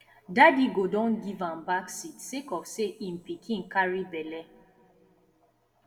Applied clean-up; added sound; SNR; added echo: none; none; none; reverberation time 1.8 s.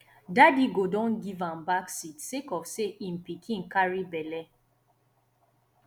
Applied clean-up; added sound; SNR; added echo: none; none; none; none.